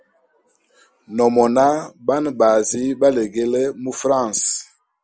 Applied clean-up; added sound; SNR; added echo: none; none; none; none.